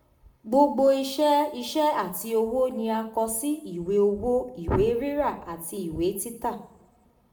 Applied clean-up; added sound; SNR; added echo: none; none; none; reverberation time 0.6 s.